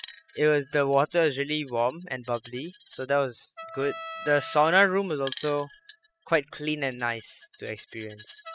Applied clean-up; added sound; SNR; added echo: classical method spectral subtraction.